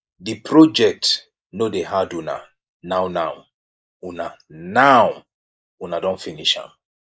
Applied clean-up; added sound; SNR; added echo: neural mask model Resemble Enhance denoiser.